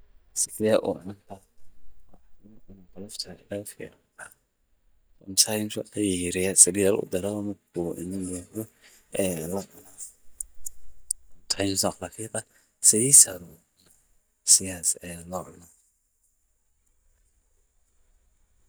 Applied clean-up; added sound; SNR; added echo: neural mask model DeepFilterNet 3.